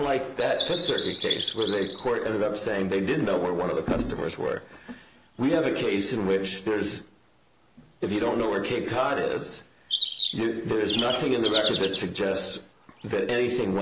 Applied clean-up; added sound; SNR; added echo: none; Bird vocalization, bird call, bird song; 0 dB; none.